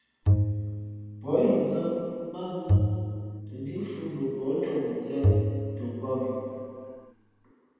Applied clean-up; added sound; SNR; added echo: none; Bowed string instrument; -1 dB; reverberation time 2.1 s.